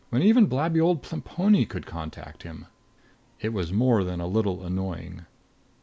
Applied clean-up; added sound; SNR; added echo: none; none; none; none.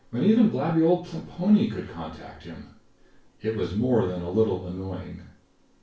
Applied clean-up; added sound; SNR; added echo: none; none; none; reverberation time 0.3 s.